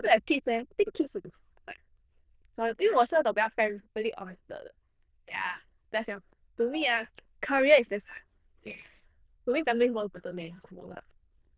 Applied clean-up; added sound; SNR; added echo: neural diffusion model UNIVERSE++.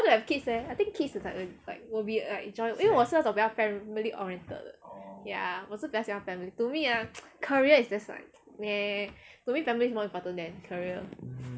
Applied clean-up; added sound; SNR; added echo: none; none; none; none.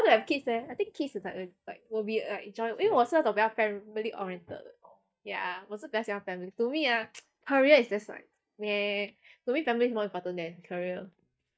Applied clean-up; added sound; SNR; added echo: neural mask model DeepFilterNet 3.